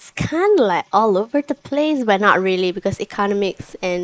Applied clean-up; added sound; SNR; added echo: neural mask model Resemble Enhance denoiser.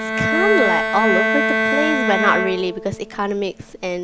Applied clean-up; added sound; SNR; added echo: none; Bowed string instrument; -1 dB; none.